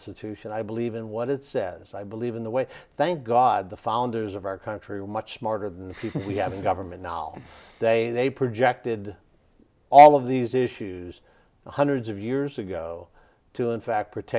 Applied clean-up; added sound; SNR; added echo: none; none; none; none.